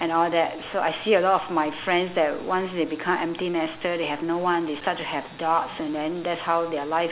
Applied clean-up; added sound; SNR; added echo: none; none; none; none.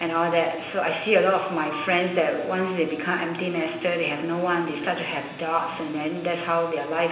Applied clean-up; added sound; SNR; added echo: none; Wind instrument, woodwind instrument; 19 dB; reverberation time 0.9 s.